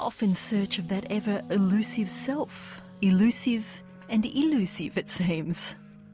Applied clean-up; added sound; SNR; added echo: none; none; none; none.